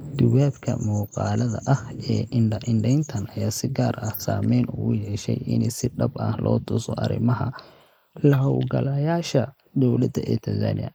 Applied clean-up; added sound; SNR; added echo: neural mask model Resemble Enhance denoiser.